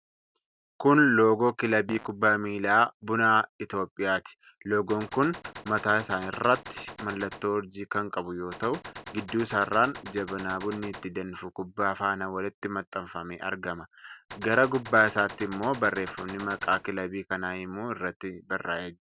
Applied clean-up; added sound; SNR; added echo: none; Gunshot, gunfire + Fart; 15 dB; none.